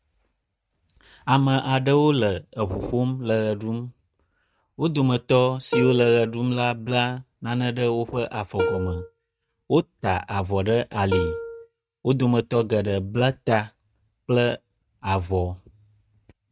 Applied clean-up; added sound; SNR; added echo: neural mask model RNNoise.